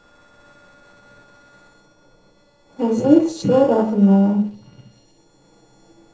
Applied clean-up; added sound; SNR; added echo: neural separator model SepFormer DNS4.